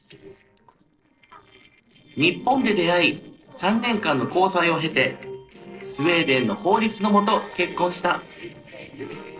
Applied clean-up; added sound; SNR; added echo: neural separator model SepFormer DNS4.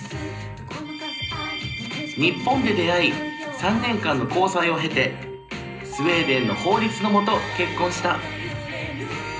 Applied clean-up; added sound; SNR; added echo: none; Wind instrument, woodwind instrument; 17 dB; reverberation time 0.5 s.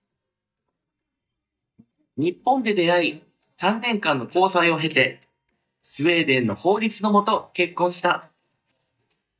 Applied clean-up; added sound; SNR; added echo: neural mask model DeepFilterNet 3.